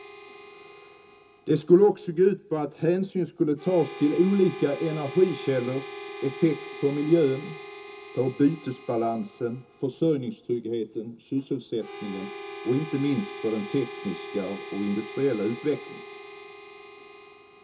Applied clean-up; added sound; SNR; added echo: none; Harmonica; 15 dB; reverberation time 0.2 s.